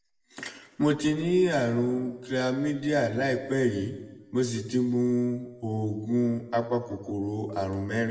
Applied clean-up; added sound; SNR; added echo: none; none; none; reverberation time 1.1 s.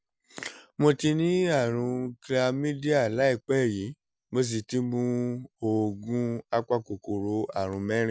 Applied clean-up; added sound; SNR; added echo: none; none; none; none.